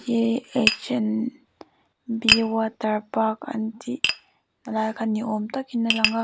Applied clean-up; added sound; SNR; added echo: none; Tap; 4 dB; none.